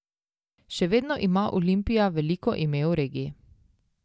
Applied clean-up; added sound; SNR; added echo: none; none; none; none.